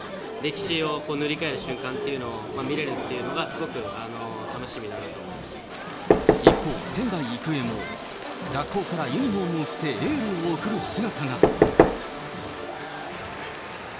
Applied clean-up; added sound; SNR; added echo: none; Knock / Wood; -3 dB; none.